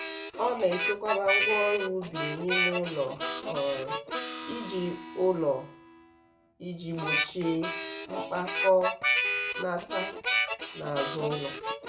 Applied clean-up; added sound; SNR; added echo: none; Harmonica; 1 dB; reverberation time 0.3 s.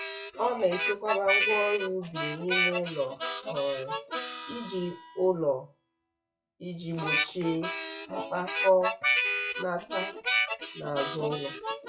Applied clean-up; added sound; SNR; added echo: classical method WPE with log-MMSE.